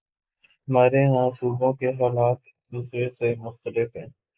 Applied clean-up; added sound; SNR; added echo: neural mask model Resemble Enhance denoiser.